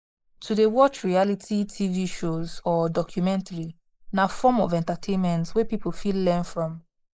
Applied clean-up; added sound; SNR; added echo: neural mask model Resemble Enhance denoiser.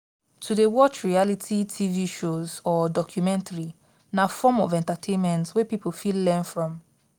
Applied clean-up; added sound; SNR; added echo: none; none; none; none.